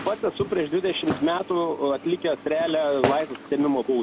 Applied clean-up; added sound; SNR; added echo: none; Walk, footsteps; 10 dB; none.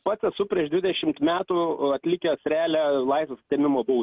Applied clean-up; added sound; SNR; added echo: none; none; none; none.